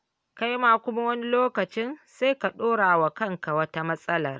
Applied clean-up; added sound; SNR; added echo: none; none; none; none.